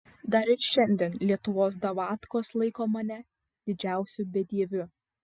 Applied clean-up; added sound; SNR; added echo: none; none; none; none.